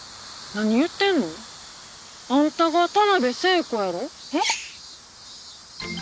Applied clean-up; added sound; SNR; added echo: none; none; none; none.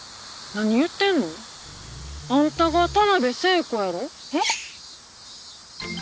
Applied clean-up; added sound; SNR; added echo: none; Growling; 14 dB; none.